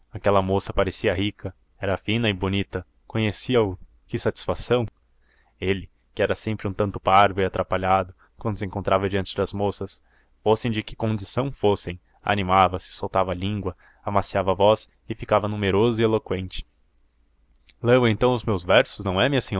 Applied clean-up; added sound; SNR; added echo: none; none; none; none.